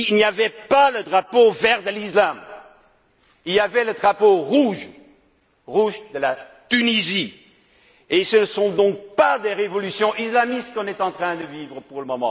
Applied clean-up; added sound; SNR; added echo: none; none; none; none.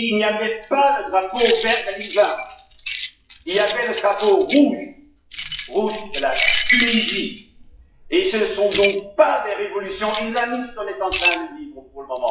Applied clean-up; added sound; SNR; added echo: classical method WPE with log-MMSE.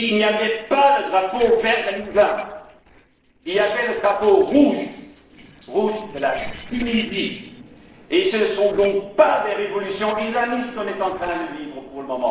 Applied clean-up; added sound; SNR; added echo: neural separator model SepFormer DNS4.